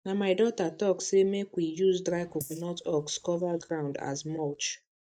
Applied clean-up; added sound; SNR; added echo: neural mask model DeepFilterNet 3.